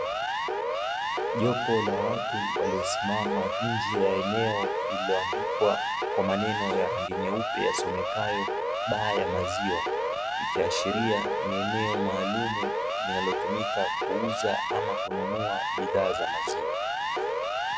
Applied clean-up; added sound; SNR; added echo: none; Siren; -2 dB; none.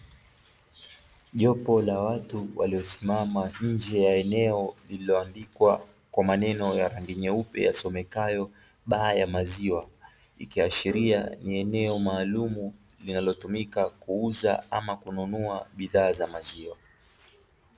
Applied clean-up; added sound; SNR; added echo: none; none; none; none.